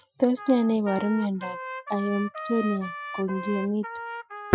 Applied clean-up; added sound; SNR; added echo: classical method Wiener filter.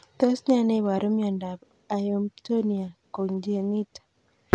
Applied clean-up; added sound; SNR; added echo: none; none; none; none.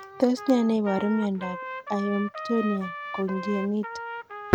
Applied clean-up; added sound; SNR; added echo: none; Trumpet; 11 dB; none.